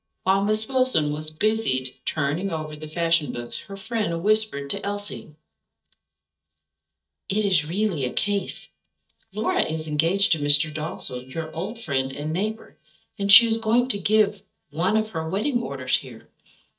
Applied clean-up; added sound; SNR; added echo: neural mask model DeepFilterNet 3.